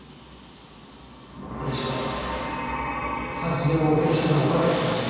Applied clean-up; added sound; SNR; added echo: none; none; none; reverberation time 2.1 s.